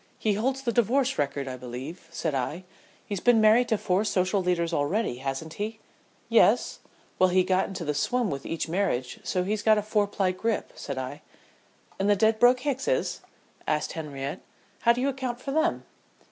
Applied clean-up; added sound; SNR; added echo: none; none; none; none.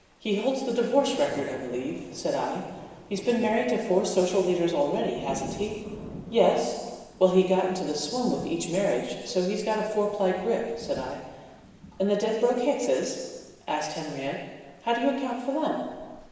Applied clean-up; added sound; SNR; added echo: none; Thunder / Rain; 19 dB; reverberation time 1.2 s.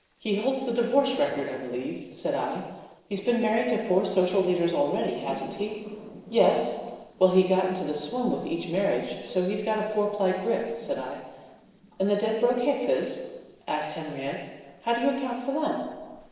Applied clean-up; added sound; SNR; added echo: neural separator model SepFormer DNS4.